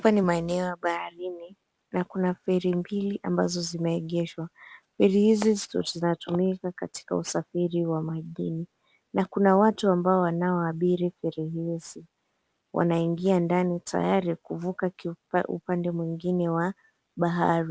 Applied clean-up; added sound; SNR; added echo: none; none; none; none.